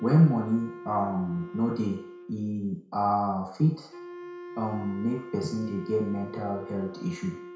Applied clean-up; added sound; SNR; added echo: none; Wind instrument, woodwind instrument; 15 dB; reverberation time 0.6 s.